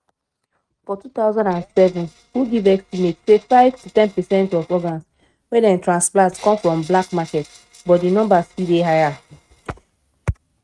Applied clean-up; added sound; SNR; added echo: neural mask model RNNoise.